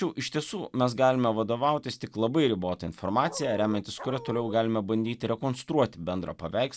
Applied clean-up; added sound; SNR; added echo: none; Dog; 13 dB; none.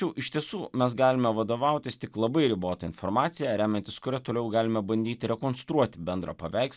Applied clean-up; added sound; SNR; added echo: none; none; none; none.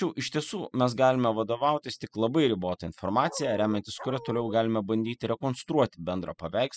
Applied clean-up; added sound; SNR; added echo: classical method spectral subtraction.